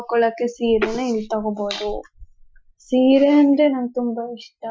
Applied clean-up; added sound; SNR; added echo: classical method Wiener filter.